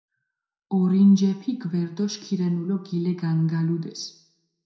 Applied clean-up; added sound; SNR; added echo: none; none; none; reverberation time 0.5 s.